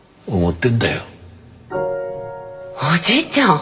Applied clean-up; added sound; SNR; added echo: none; none; none; reverberation time 1.7 s.